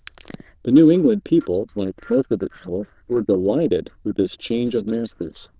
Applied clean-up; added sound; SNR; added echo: neural diffusion model UNIVERSE++.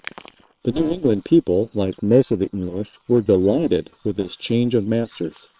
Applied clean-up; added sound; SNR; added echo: neural separator model SepFormer WHAM!.